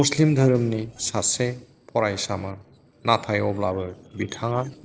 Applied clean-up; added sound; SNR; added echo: neural separator model SepFormer DNS4.